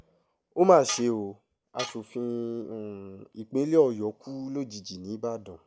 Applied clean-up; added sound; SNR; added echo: none; Tools; 13 dB; none.